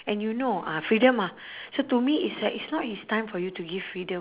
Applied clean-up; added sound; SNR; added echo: none; none; none; none.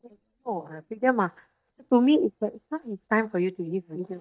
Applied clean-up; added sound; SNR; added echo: neural mask model DeepFilterNet 3.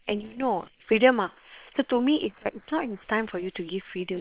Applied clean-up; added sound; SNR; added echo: neural separator model SepFormer WHAM!.